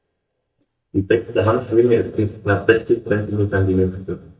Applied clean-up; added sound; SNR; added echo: neural mask model DeepFilterNet 3.